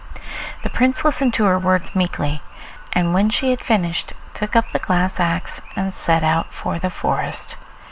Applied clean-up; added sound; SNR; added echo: none; none; none; none.